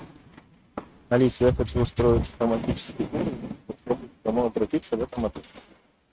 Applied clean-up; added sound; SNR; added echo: neural mask model RNNoise.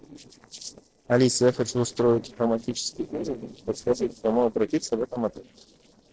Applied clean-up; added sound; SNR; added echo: neural separator model SepFormer DNS4.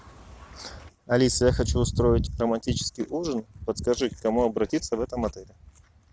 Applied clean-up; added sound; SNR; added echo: none; none; none; none.